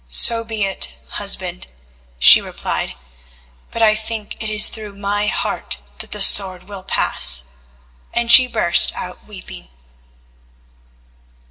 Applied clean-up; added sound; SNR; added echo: none; none; none; reverberation time 2.4 s.